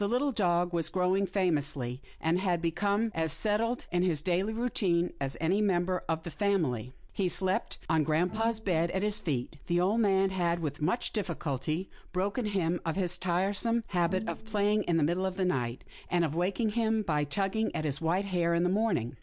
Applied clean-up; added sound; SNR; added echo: none; Bowed string instrument; 16 dB; none.